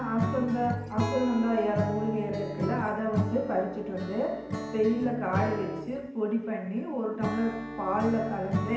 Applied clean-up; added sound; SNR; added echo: none; Acoustic guitar / Strum; 5 dB; reverberation time 1.1 s.